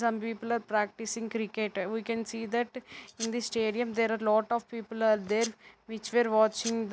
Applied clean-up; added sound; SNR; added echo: none; Domestic sounds, home sounds; 13 dB; none.